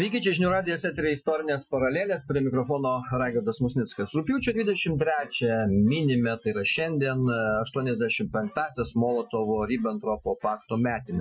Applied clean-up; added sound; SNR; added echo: classical method Wiener filter.